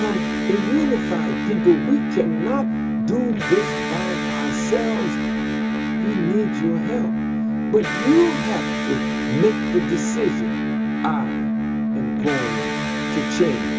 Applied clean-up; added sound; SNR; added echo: none; Electric guitar; -1 dB; reverberation time 0.2 s.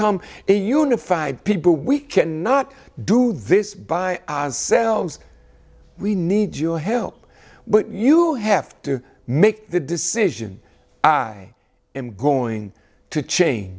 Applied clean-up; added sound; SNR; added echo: none; none; none; none.